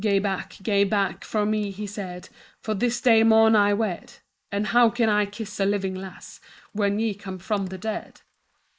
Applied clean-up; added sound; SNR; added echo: neural mask model Resemble Enhance denoiser.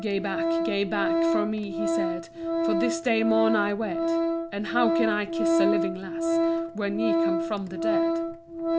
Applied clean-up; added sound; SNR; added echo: none; Organ; -3 dB; none.